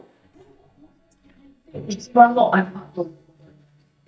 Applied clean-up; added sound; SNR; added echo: neural mask model DeepFilterNet 3.